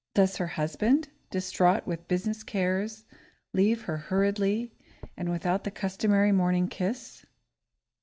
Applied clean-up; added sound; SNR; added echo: none; none; none; none.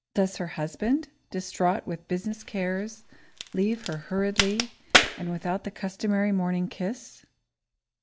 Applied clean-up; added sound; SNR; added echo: none; Crack; 0 dB; none.